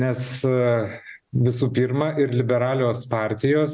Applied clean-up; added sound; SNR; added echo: none; none; none; none.